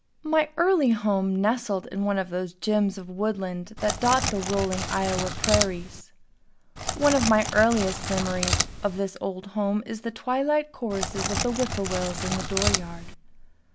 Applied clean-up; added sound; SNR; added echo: none; Crackle; 3 dB; none.